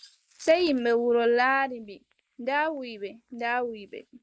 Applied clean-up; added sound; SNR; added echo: neural mask model Resemble Enhance denoiser.